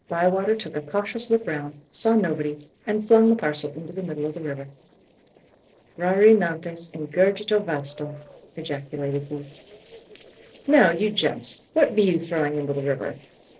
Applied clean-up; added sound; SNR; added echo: neural separator model SepFormer DNS4.